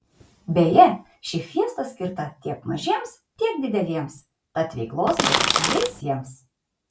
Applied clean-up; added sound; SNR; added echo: none; Crackle; -2 dB; none.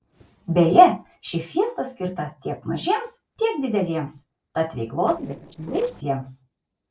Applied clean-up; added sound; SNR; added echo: neural separator model SepFormer DNS4.